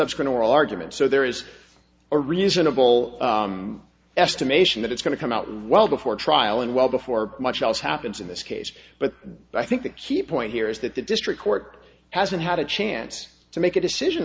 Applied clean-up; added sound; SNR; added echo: none; none; none; none.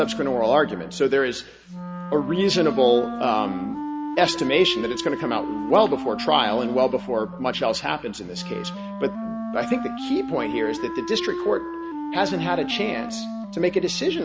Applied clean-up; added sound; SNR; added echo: none; Wind instrument, woodwind instrument; 8 dB; none.